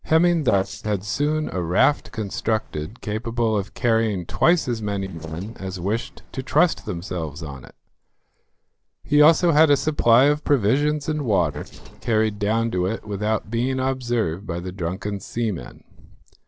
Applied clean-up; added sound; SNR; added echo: neural separator model SepFormer DNS4.